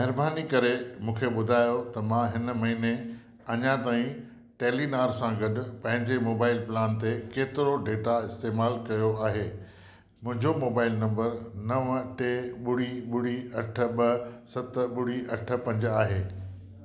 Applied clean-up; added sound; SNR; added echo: none; none; none; none.